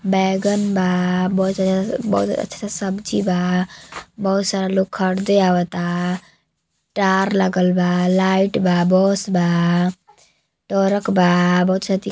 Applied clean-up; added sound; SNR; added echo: none; none; none; none.